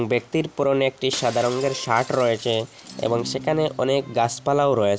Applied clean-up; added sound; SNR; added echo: none; Bowed string instrument + Shatter; 16 dB; none.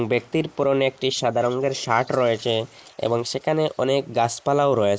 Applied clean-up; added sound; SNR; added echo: neural mask model Resemble Enhance denoiser.